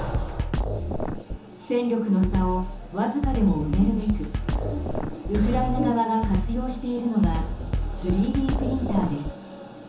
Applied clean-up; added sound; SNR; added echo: none; Drum kit; 2 dB; reverberation time 1.2 s.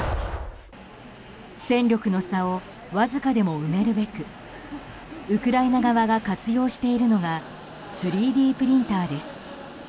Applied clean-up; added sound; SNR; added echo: none; none; none; none.